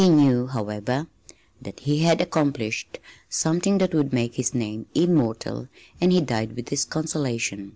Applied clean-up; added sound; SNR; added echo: none; none; none; none.